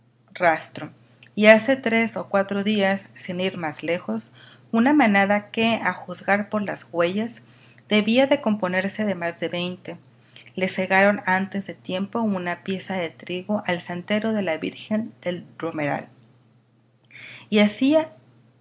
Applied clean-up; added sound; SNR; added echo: none; none; none; none.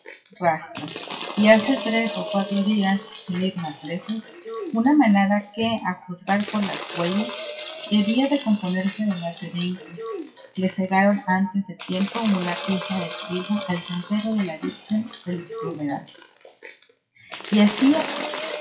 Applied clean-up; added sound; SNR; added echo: classical method WPE with log-MMSE.